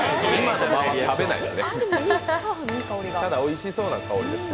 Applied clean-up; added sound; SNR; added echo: none; none; none; none.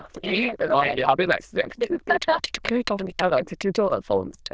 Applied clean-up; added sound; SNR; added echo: neural diffusion model UNIVERSE++.